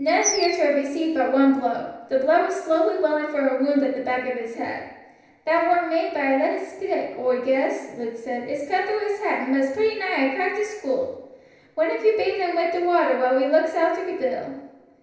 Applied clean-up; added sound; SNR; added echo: neural separator model SepFormer DNS4.